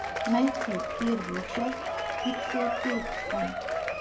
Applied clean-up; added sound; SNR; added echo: none; Applause / Crowd / Cheering; 0 dB; reverberation time 1.0 s.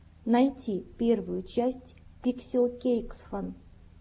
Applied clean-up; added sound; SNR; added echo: none; none; none; none.